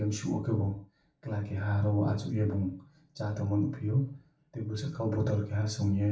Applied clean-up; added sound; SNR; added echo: none; none; none; reverberation time 0.4 s.